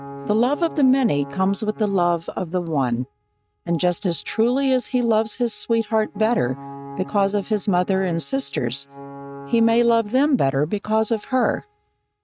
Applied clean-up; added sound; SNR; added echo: neural mask model RNNoise.